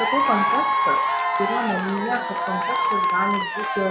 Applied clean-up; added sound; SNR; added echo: none; Applause / Crowd / Cheering; -5 dB; none.